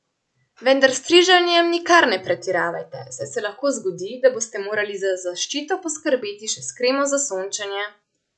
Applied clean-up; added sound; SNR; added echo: none; none; none; none.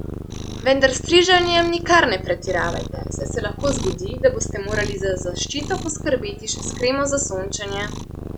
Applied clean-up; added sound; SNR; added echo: none; Cat; 8 dB; none.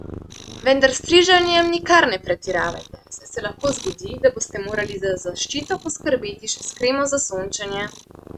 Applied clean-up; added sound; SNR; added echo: neural mask model RNNoise.